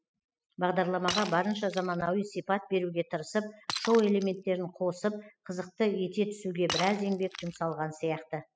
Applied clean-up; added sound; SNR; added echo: classical method spectral subtraction.